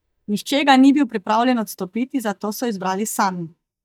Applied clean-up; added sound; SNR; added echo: neural mask model DeepFilterNet 3.